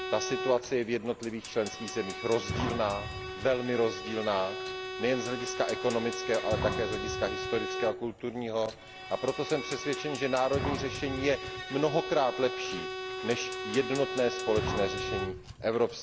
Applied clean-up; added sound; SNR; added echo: none; Bowed string instrument + Fire; 5 dB; none.